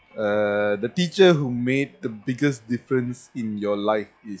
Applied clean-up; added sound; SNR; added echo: classical method log-MMSE.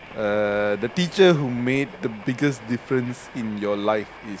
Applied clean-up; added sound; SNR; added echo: none; Train; 19 dB; none.